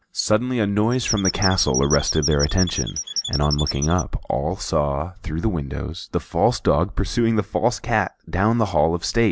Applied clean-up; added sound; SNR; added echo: none; Squeak / Chirp, tweet; 7 dB; none.